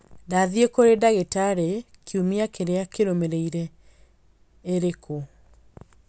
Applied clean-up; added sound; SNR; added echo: none; none; none; none.